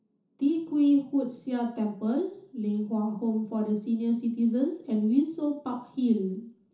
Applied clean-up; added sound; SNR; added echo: none; none; none; reverberation time 0.9 s.